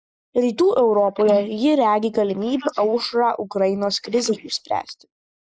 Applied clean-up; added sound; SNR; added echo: neural mask model Resemble Enhance denoiser.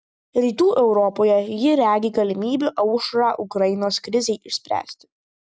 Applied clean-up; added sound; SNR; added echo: none; none; none; none.